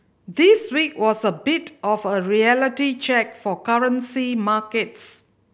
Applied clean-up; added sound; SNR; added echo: none; none; none; none.